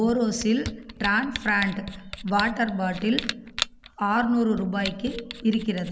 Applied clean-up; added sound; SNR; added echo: none; Camera; 12 dB; none.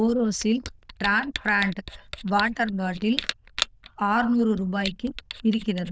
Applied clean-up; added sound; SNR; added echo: neural diffusion model UNIVERSE++.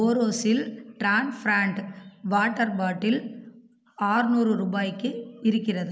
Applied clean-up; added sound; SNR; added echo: none; none; none; none.